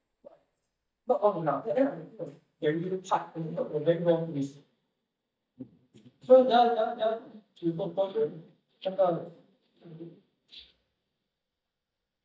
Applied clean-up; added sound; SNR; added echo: neural mask model DeepFilterNet 3.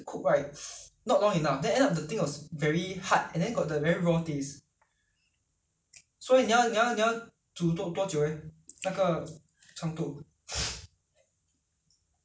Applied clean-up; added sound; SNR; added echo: none; none; none; none.